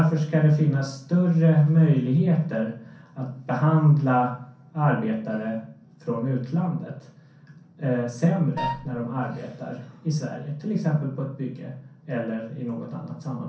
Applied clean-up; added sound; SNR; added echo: none; Wind instrument, woodwind instrument; 7 dB; reverberation time 0.6 s.